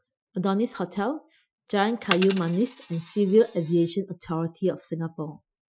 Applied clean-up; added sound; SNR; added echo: classical method Wiener filter.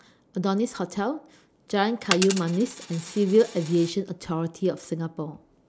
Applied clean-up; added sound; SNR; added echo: none; Coin (dropping); 12 dB; none.